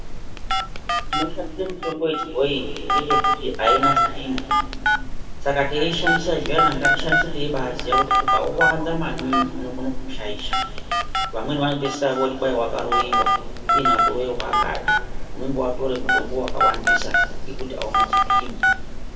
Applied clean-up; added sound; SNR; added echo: none; Telephone; -4 dB; reverberation time 2.1 s.